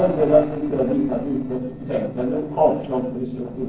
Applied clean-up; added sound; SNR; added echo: neural separator model SepFormer DNS4.